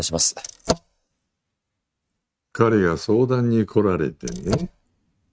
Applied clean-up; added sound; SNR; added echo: neural mask model RNNoise.